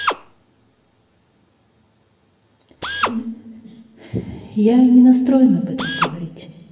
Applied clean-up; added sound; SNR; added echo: none; Drill; 11 dB; reverberation time 1.9 s.